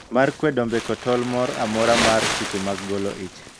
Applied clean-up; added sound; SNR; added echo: none; Crumpling, crinkling; 6 dB; none.